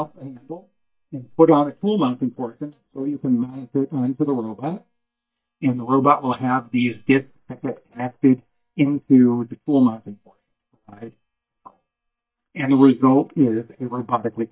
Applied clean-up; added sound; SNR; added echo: neural mask model DeepFilterNet 3.